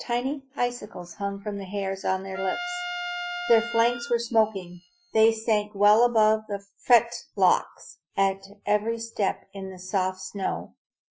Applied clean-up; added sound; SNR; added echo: classical method Wiener filter.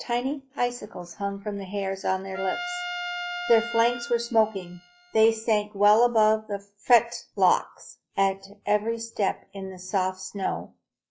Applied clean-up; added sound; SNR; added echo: classical method log-MMSE.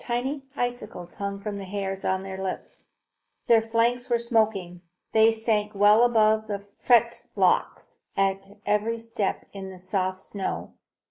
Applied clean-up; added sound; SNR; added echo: neural mask model Resemble Enhance denoiser.